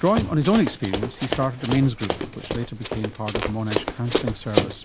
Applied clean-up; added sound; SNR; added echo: none; Run; 4 dB; none.